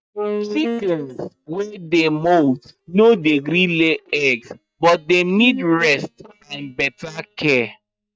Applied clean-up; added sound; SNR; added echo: neural mask model DeepFilterNet 3.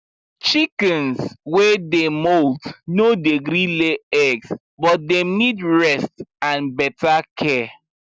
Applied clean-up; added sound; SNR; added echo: none; none; none; none.